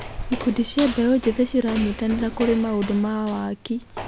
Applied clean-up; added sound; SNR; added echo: none; Walk, footsteps; 11 dB; none.